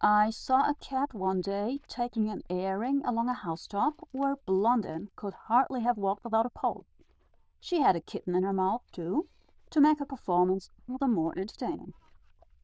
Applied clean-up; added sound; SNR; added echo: neural diffusion model UNIVERSE++.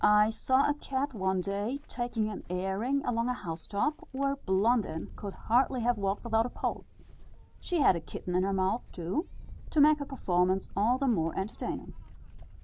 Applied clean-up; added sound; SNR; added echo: none; Livestock, farm animals, working animals; 14 dB; none.